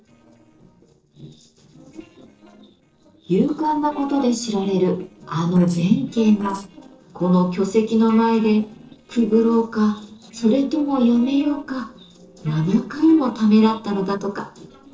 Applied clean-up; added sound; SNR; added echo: neural separator model SepFormer DNS4.